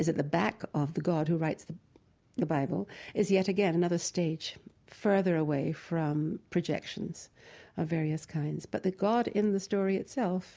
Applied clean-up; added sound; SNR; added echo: none; none; none; none.